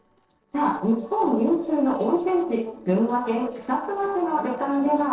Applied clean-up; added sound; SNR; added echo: neural separator model SepFormer DNS4.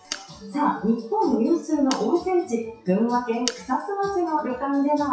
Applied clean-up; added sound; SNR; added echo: classical method WPE with log-MMSE.